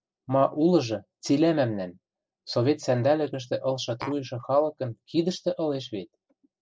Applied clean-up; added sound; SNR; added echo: neural separator model SepFormer DNS4.